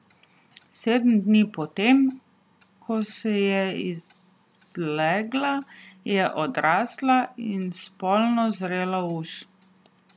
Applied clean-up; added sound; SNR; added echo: none; none; none; none.